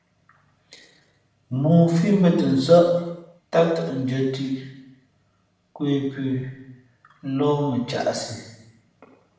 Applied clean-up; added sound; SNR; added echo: none; none; none; reverberation time 0.9 s.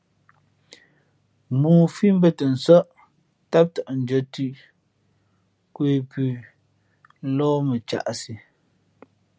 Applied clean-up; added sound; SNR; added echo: none; none; none; none.